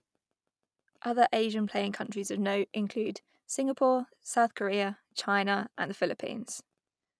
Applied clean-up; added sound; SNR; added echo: none; none; none; none.